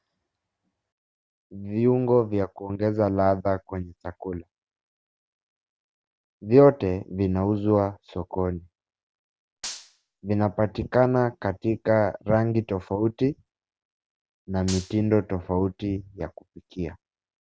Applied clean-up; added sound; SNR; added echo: none; Gunshot, gunfire; 16 dB; none.